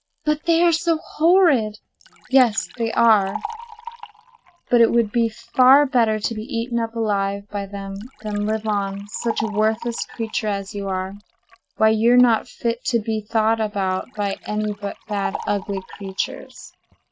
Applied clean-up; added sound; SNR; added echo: neural mask model RNNoise.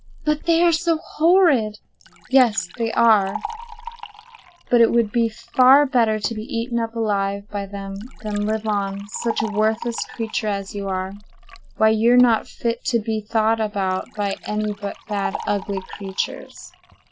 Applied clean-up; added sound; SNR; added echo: none; Liquid; 17 dB; none.